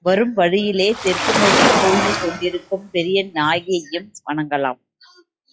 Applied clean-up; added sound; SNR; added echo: classical method log-MMSE.